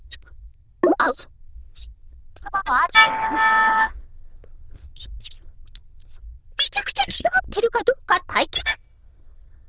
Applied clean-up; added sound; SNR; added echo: neural diffusion model UNIVERSE++.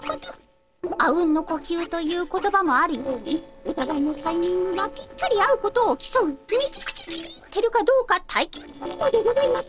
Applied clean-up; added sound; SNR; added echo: neural separator model SepFormer DNS4.